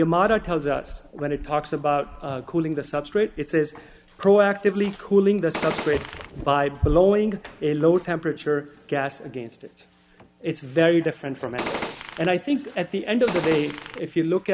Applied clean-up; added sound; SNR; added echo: none; Gunshot, gunfire; 7 dB; none.